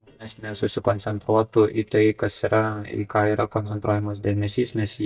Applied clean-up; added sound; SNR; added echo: neural mask model DeepFilterNet 3.